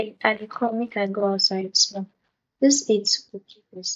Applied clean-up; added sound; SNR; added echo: neural mask model DeepFilterNet 3.